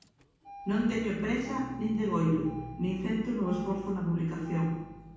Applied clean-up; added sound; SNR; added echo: none; Engine starting; 16 dB; reverberation time 1.1 s.